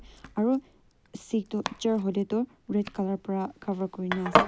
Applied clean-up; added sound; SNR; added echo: none; Domestic sounds, home sounds; 3 dB; none.